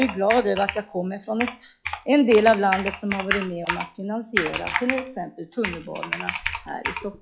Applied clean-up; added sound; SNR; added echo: classical method log-MMSE.